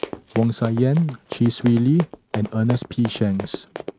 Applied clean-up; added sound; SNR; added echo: neural mask model RNNoise.